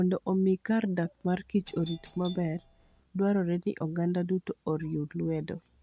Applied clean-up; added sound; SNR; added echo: none; Doorbell; 12 dB; none.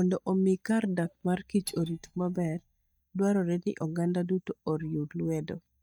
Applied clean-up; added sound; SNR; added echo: neural mask model DeepFilterNet 3.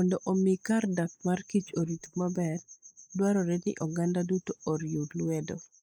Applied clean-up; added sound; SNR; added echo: neural mask model Resemble Enhance denoiser.